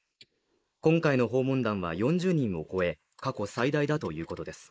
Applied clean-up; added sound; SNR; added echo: neural mask model Resemble Enhance denoiser.